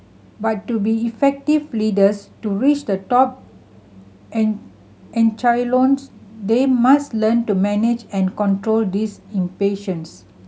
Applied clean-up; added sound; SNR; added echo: none; none; none; none.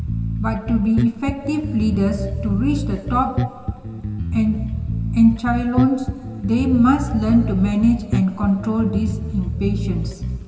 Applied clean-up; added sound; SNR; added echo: none; Bass guitar; 4 dB; reverberation time 1.9 s.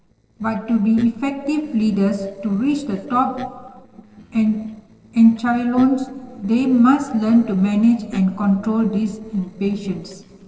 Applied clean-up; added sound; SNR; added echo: neural separator model SepFormer DNS4.